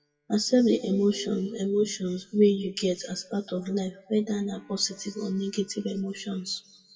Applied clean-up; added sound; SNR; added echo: classical method WPE with log-MMSE.